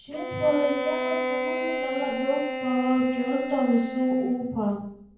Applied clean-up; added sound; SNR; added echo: none; Bowed string instrument; 5 dB; reverberation time 0.9 s.